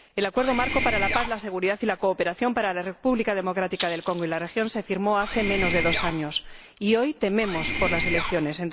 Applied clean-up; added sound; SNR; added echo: none; Rattle (instrument) + Mechanisms; 3 dB; none.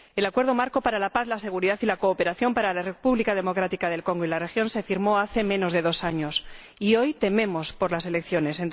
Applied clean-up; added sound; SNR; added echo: none; none; none; none.